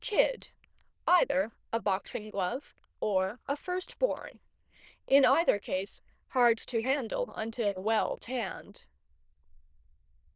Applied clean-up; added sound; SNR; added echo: neural diffusion model UNIVERSE++.